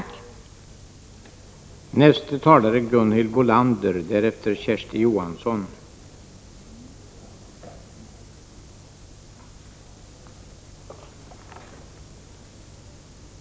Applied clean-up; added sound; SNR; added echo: none; none; none; none.